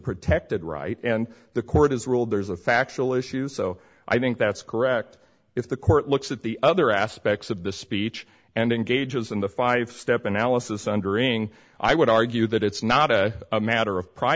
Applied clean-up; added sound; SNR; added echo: none; none; none; none.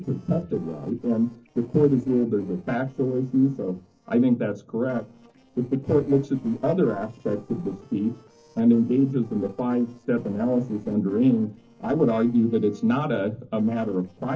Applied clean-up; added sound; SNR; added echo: neural separator model SepFormer DNS4.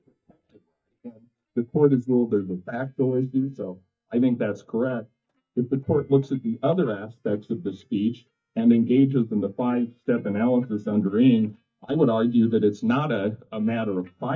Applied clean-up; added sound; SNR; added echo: neural mask model DeepFilterNet 3.